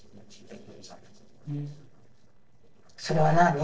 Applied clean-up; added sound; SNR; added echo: neural separator model SepFormer DNS4.